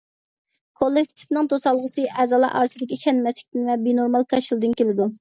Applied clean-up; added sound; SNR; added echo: none; none; none; none.